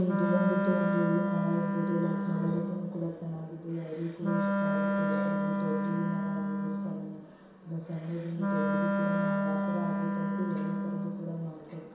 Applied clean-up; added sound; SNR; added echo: none; Wind instrument, woodwind instrument; -3 dB; reverberation time 0.7 s.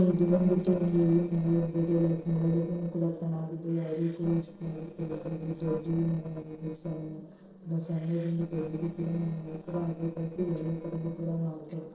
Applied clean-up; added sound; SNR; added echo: neural separator model SepFormer DNS4.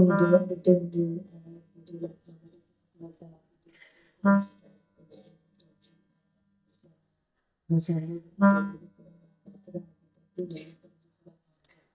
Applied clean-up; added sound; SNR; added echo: neural mask model DeepFilterNet 3.